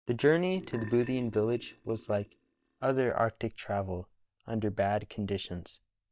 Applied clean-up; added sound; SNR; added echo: neural mask model DeepFilterNet 3.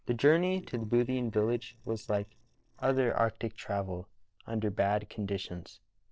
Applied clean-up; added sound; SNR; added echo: neural separator model SepFormer DNS4.